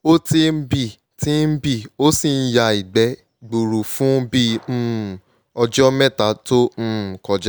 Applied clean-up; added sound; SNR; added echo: none; none; none; none.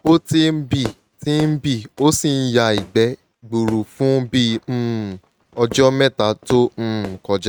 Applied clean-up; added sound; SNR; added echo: neural mask model RNNoise.